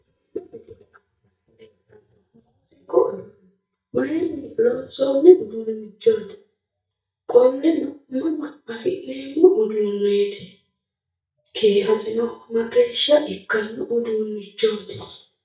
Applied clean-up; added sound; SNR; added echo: neural mask model DeepFilterNet 3.